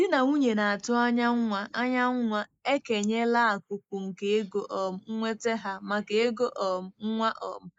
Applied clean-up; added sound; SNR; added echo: neural mask model Resemble Enhance denoiser.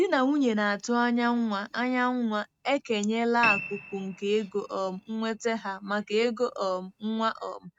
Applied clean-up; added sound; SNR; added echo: neural mask model RNNoise.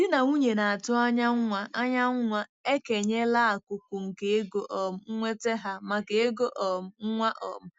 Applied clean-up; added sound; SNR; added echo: none; none; none; none.